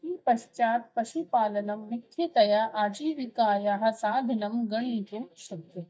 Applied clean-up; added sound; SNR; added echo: neural mask model DeepFilterNet 3.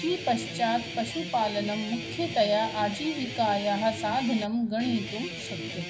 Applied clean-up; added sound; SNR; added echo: none; Guitar; 8 dB; reverberation time 0.4 s.